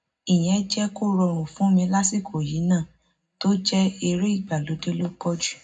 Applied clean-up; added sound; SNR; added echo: none; none; none; reverberation time 0.3 s.